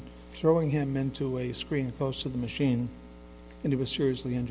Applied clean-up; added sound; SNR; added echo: none; none; none; none.